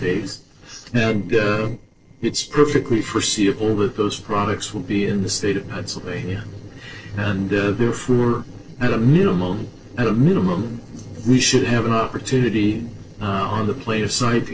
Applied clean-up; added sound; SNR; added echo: neural separator model SepFormer DNS4.